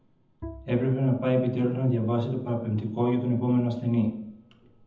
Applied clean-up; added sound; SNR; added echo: none; Bowed string instrument; 20 dB; reverberation time 0.8 s.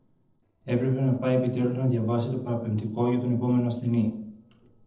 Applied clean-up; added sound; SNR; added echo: neural separator model SepFormer DNS4.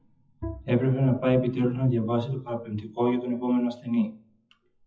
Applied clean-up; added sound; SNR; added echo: classical method WPE with log-MMSE.